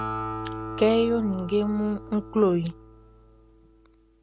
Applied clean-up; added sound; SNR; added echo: none; Acoustic guitar; 10 dB; none.